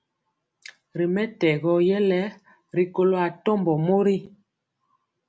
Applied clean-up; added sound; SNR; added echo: none; none; none; none.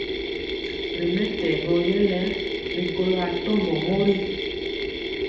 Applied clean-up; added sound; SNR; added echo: none; Mechanisms; 2 dB; reverberation time 0.8 s.